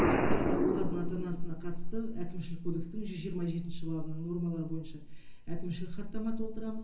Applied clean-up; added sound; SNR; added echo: none; Explosion; 4 dB; reverberation time 0.3 s.